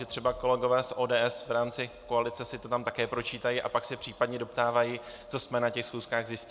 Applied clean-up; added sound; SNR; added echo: none; none; none; none.